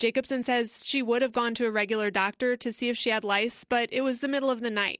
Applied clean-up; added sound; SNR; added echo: none; none; none; none.